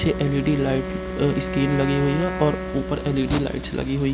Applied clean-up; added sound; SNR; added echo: none; Wind instrument, woodwind instrument; 8 dB; none.